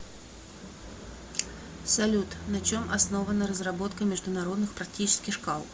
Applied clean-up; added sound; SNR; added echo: none; none; none; none.